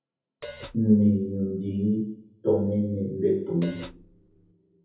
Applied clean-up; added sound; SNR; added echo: none; Hi-hat; 17 dB; reverberation time 0.7 s.